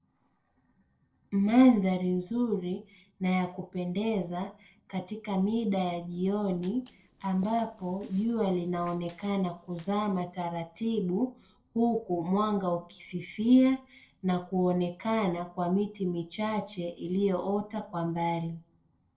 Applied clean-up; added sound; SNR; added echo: neural separator model SepFormer DNS4.